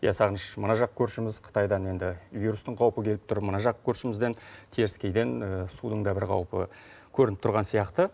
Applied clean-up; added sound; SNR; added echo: none; none; none; none.